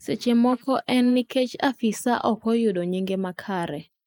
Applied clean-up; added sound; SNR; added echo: neural mask model Resemble Enhance denoiser.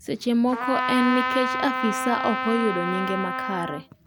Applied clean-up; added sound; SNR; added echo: none; Trumpet; 2 dB; none.